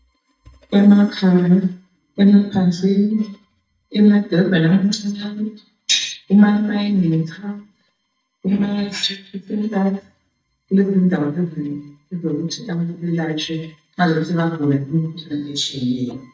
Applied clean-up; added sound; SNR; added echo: neural mask model DeepFilterNet 3.